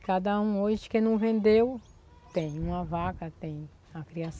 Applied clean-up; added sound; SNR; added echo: none; none; none; none.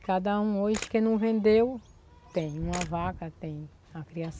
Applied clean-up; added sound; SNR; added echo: none; Camera; 17 dB; none.